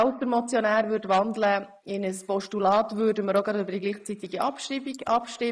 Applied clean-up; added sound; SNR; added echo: neural mask model Resemble Enhance denoiser.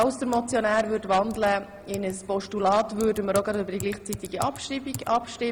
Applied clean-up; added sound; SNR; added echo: none; Typing; 17 dB; none.